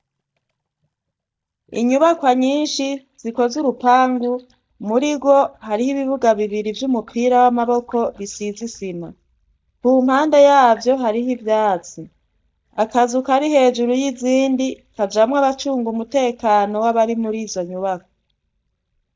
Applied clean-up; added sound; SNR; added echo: neural mask model DeepFilterNet 3.